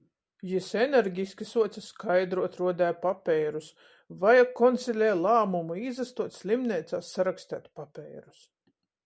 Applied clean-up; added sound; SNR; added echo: none; none; none; none.